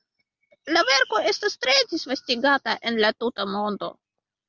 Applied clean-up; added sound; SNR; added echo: none; none; none; none.